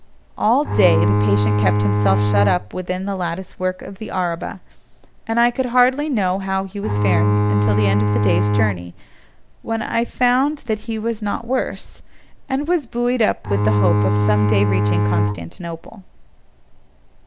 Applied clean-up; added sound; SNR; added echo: none; Bowed string instrument; -4 dB; none.